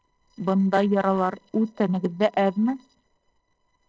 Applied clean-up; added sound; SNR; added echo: neural separator model SepFormer DNS4.